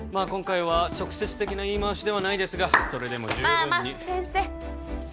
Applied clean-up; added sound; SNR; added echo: none; Clapping; 0 dB; none.